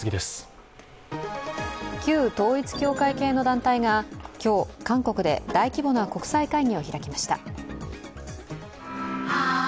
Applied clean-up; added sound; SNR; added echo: none; none; none; none.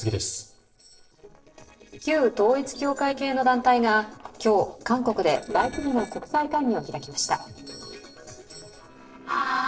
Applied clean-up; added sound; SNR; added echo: neural separator model SepFormer DNS4.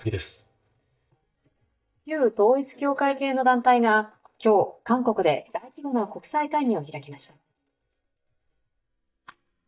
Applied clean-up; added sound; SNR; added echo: neural mask model DeepFilterNet 3.